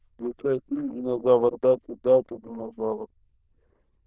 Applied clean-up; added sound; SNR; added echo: neural diffusion model UNIVERSE++.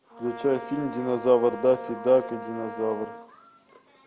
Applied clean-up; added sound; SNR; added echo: none; Brass instrument; 13 dB; none.